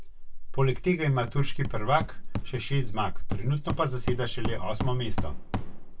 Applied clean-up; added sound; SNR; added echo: none; Hammer; 12 dB; reverberation time 0.1 s.